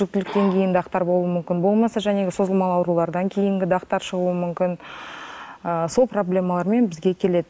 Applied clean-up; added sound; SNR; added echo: none; none; none; none.